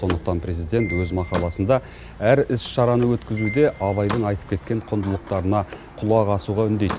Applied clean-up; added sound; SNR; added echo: none; Slam + Piano; 15 dB; none.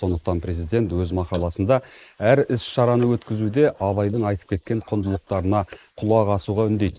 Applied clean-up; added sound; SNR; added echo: neural mask model Resemble Enhance denoiser.